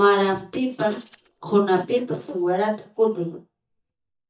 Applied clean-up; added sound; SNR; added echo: neural mask model DeepFilterNet 3.